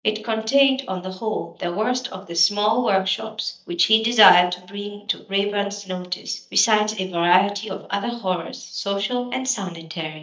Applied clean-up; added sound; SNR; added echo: neural mask model DeepFilterNet 3.